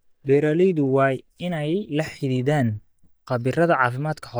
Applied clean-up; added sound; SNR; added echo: neural mask model DeepFilterNet 3.